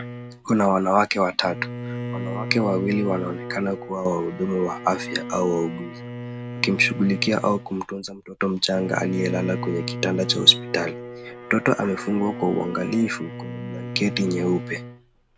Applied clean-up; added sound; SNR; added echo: none; Bowed string instrument; 9 dB; none.